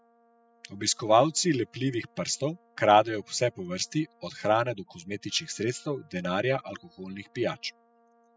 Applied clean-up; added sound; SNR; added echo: classical method spectral subtraction.